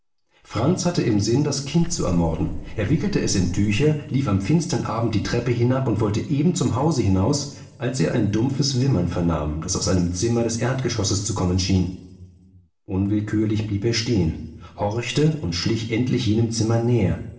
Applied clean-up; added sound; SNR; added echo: none; Tick-tock; 9 dB; reverberation time 0.8 s.